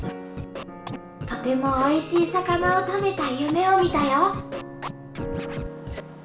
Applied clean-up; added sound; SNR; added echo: none; Scratching (performance technique); 11 dB; reverberation time 0.9 s.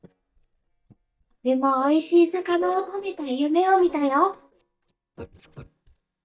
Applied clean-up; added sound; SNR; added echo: neural mask model DeepFilterNet 3.